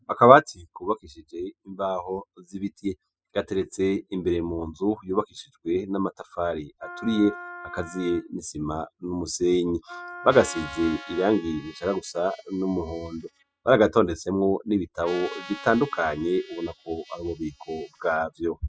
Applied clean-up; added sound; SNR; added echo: classical method spectral subtraction.